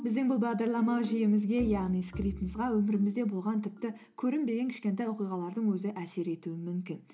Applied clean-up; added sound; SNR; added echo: none; none; none; none.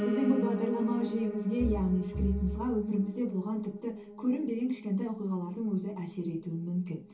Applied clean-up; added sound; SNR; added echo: none; Piano; 8 dB; reverberation time 0.2 s.